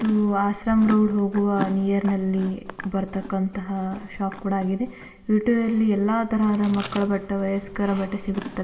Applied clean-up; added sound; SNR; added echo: none; Chewing, mastication; 16 dB; reverberation time 1.3 s.